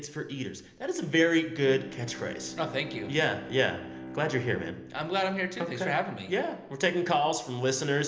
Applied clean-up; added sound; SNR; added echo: none; Bowed string instrument; 16 dB; reverberation time 0.8 s.